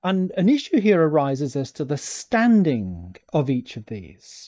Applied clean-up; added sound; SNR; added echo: neural mask model DeepFilterNet 3.